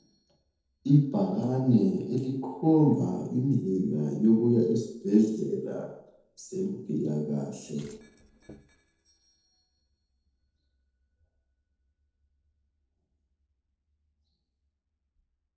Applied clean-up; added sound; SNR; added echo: neural separator model SepFormer DNS4.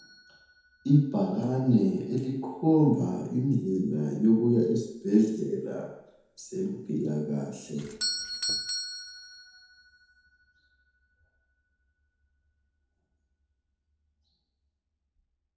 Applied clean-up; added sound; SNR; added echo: none; Doorbell; 14 dB; reverberation time 0.9 s.